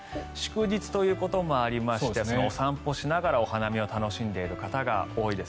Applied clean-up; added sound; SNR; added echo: none; none; none; none.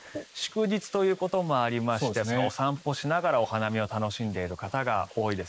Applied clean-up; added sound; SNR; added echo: neural mask model Resemble Enhance denoiser.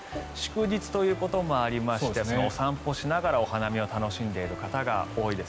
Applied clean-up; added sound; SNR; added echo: none; Stream; 19 dB; none.